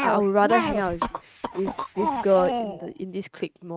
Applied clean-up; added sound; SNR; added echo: neural mask model RNNoise.